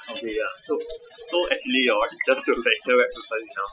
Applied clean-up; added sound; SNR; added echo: classical method Wiener filter.